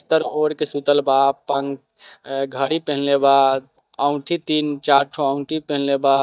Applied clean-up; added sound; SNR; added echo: neural mask model DeepFilterNet 3.